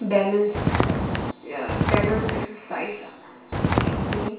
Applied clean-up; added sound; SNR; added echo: none; Walk, footsteps; -5 dB; reverberation time 0.6 s.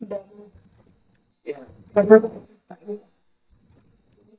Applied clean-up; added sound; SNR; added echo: neural mask model DeepFilterNet 3.